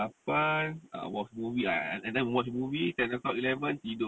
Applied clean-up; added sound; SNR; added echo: none; none; none; none.